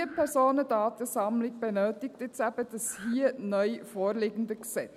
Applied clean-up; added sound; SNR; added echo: none; Breathing; 17 dB; none.